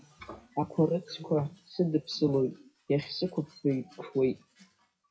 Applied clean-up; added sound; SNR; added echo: classical method WPE with log-MMSE.